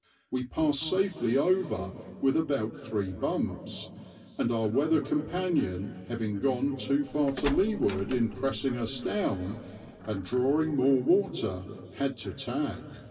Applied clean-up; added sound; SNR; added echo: none; Door; 13 dB; reverberation time 3.0 s.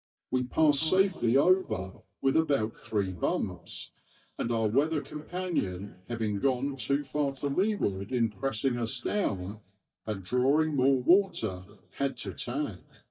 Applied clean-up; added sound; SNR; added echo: neural mask model DeepFilterNet 3.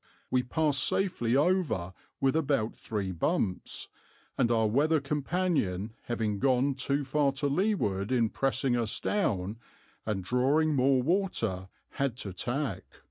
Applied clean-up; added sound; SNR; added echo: none; none; none; none.